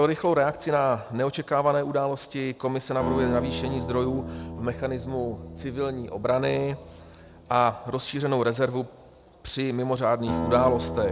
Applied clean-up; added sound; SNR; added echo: none; Acoustic guitar; 9 dB; none.